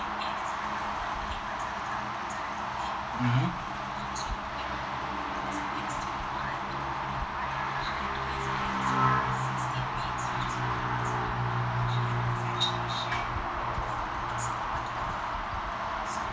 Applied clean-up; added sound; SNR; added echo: none; none; none; none.